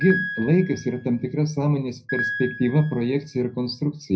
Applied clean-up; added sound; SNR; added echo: none; Piano; 10 dB; reverberation time 0.4 s.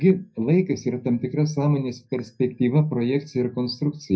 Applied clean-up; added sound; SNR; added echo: neural mask model DeepFilterNet 3.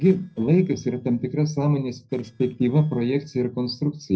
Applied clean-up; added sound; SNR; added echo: neural separator model SepFormer DNS4.